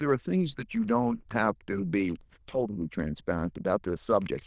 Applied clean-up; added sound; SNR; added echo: neural diffusion model UNIVERSE++.